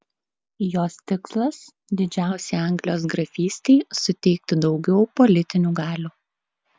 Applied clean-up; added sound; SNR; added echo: none; none; none; none.